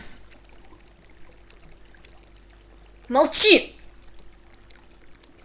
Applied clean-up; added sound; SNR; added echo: none; Stream; 19 dB; none.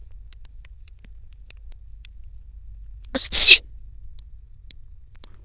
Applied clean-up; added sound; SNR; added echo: neural diffusion model UNIVERSE++.